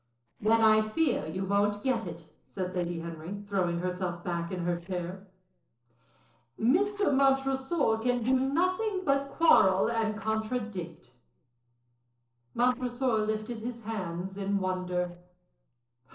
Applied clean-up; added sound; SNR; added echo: neural separator model SepFormer DNS4.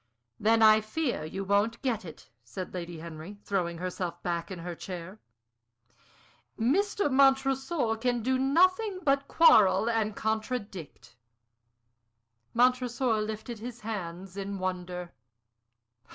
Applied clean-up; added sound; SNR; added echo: none; none; none; none.